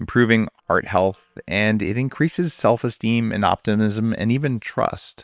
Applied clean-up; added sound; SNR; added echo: neural separator model SepFormer WHAM!.